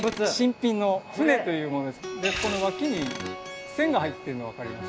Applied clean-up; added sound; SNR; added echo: none; Tools; 20 dB; none.